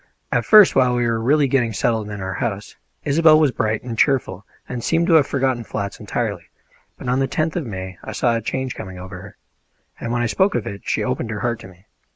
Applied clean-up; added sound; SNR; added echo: none; none; none; none.